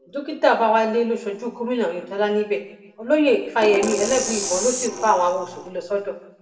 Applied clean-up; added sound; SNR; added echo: none; Percussion; 7 dB; reverberation time 0.8 s.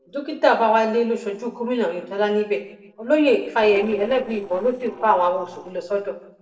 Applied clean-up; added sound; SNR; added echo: neural separator model SepFormer DNS4.